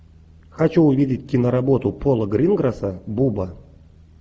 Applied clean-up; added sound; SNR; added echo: none; none; none; none.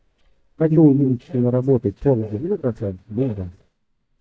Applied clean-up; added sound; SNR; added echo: neural mask model DeepFilterNet 3.